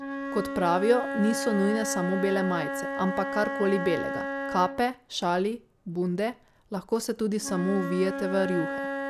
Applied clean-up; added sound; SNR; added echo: none; Wind instrument, woodwind instrument; 6 dB; none.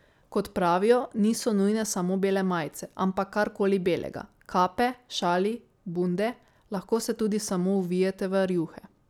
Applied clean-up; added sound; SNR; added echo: none; none; none; none.